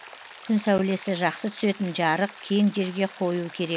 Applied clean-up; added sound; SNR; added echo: none; Rain; 19 dB; none.